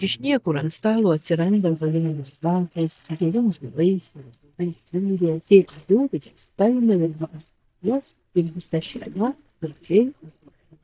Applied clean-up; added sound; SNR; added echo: neural mask model DeepFilterNet 3.